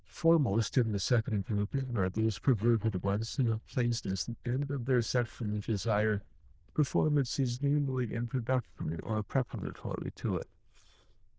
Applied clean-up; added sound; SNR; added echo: neural diffusion model UNIVERSE++.